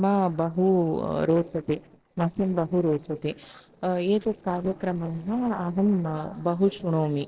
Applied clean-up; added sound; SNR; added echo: neural separator model SepFormer DNS4.